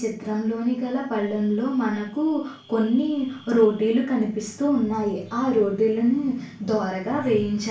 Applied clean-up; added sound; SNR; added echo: none; none; none; reverberation time 0.3 s.